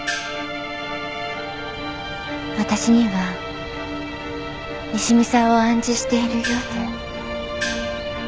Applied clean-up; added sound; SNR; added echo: none; Gong; 7 dB; none.